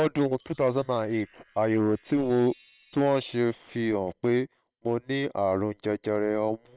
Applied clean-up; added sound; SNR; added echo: neural separator model SepFormer WHAM!.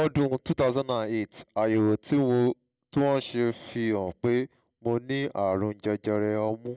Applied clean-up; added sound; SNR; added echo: none; none; none; none.